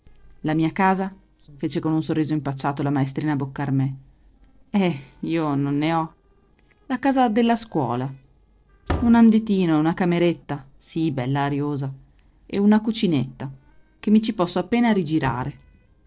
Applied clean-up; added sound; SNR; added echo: neural separator model SepFormer DNS4.